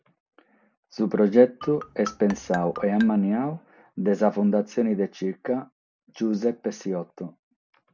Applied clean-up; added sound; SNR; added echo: none; Marimba, xylophone; 13 dB; none.